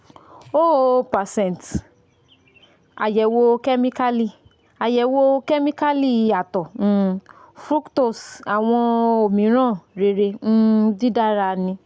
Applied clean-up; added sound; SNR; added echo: none; none; none; none.